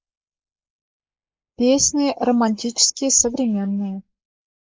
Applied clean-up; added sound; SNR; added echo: neural mask model Resemble Enhance denoiser.